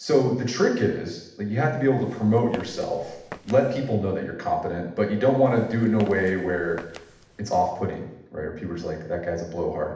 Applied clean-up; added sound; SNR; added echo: none; Walk, footsteps; 18 dB; reverberation time 0.8 s.